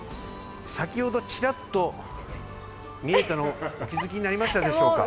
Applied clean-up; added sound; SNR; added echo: none; none; none; none.